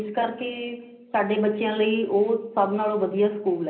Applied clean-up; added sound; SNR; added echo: none; none; none; reverberation time 0.5 s.